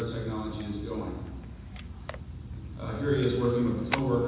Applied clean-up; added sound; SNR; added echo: none; Camera; 14 dB; reverberation time 1.1 s.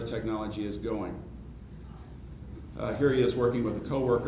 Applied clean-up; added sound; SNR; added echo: none; none; none; none.